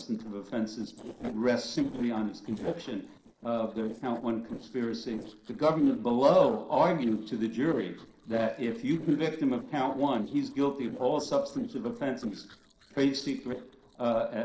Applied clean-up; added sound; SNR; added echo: neural separator model SepFormer DNS4.